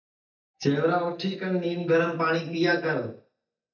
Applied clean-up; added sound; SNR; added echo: neural mask model DeepFilterNet 3.